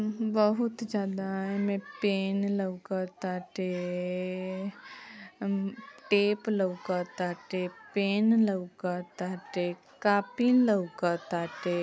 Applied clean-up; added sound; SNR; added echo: none; none; none; none.